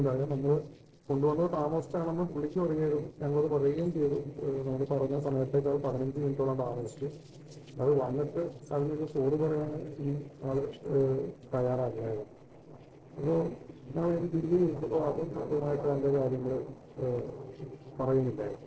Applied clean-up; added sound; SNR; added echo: neural separator model SepFormer DNS4.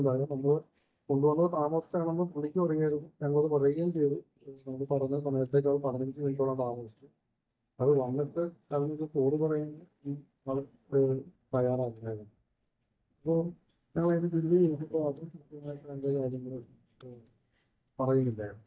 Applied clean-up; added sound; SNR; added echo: neural mask model DeepFilterNet 3.